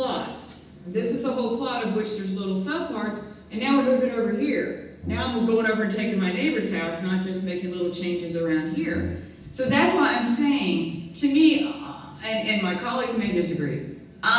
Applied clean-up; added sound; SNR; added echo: none; Brass instrument; 10 dB; reverberation time 0.9 s.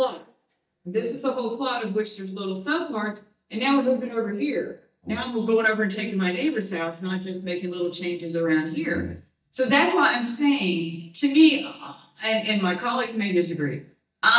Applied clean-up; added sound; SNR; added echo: neural mask model DeepFilterNet 3.